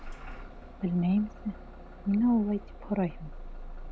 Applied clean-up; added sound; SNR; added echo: none; Engine starting / Bus; 12 dB; none.